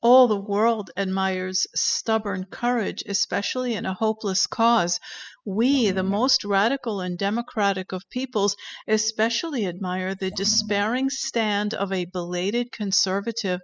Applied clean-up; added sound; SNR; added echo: classical method spectral subtraction.